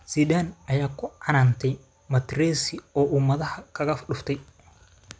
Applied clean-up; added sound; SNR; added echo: none; none; none; none.